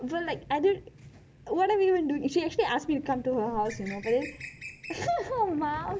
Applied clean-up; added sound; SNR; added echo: none; Bird; 14 dB; none.